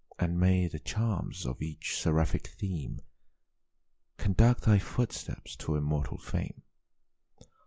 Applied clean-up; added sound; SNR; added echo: none; none; none; none.